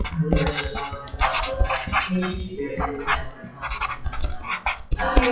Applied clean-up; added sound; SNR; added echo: classical method WPE with log-MMSE.